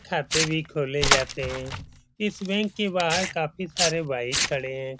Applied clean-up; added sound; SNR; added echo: none; Tearing; 2 dB; none.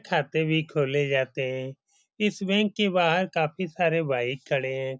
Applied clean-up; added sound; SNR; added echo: none; none; none; none.